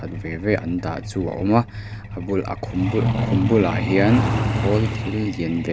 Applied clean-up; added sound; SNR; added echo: none; Truck; 2 dB; none.